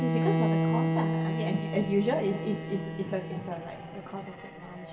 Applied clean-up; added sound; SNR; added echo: none; Bowed string instrument; -2 dB; reverberation time 2.3 s.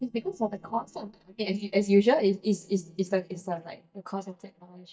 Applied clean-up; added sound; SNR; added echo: neural mask model DeepFilterNet 3.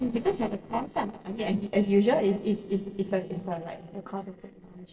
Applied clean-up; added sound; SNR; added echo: neural separator model SepFormer DNS4.